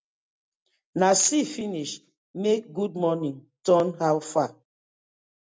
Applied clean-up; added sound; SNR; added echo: none; none; none; none.